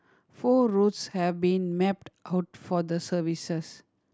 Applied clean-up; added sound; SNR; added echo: none; none; none; none.